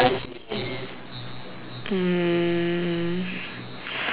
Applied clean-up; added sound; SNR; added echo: none; none; none; none.